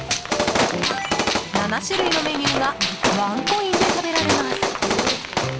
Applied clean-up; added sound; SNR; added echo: none; Gunshot, gunfire; -3 dB; none.